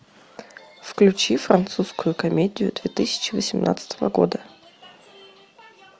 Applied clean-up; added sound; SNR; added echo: none; none; none; none.